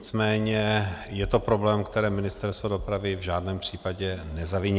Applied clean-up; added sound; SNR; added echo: none; none; none; none.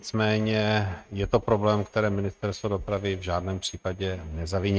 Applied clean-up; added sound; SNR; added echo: neural mask model RNNoise.